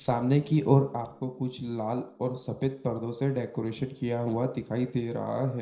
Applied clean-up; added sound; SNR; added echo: neural separator model SepFormer DNS4.